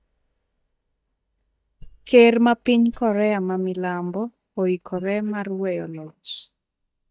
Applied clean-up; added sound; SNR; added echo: neural mask model DeepFilterNet 3.